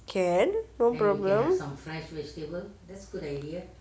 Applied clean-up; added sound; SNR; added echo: none; none; none; none.